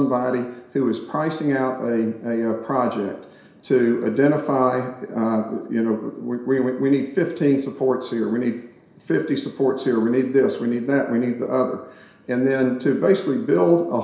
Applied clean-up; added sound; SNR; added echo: none; none; none; reverberation time 0.7 s.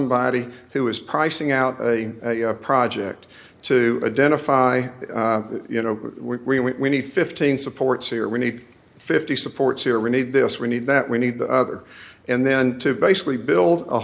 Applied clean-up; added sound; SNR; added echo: none; none; none; none.